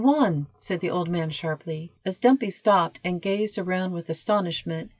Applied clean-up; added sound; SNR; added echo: none; none; none; none.